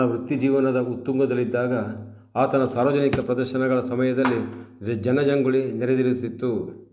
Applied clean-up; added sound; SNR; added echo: none; Drawer open or close; 13 dB; none.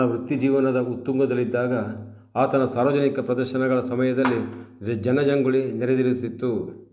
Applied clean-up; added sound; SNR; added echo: none; none; none; none.